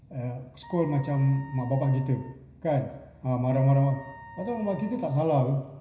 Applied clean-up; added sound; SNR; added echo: none; Wind instrument, woodwind instrument; 20 dB; reverberation time 0.9 s.